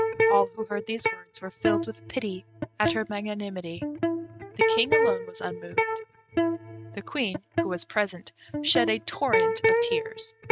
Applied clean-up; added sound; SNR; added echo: neural mask model RNNoise.